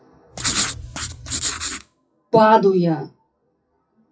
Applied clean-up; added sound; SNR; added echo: classical method WPE with log-MMSE.